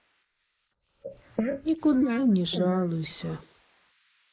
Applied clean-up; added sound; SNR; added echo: neural mask model Resemble Enhance denoiser.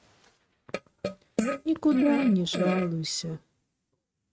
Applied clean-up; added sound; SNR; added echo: neural mask model RNNoise.